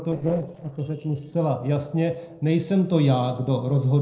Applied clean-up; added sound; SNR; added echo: neural separator model SepFormer DNS4.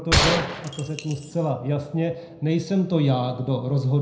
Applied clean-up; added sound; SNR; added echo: none; Gunshot, gunfire; 2 dB; reverberation time 0.5 s.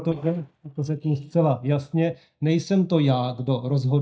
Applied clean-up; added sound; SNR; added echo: neural mask model DeepFilterNet 3.